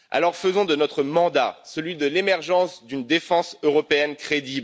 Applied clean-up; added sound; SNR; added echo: none; none; none; none.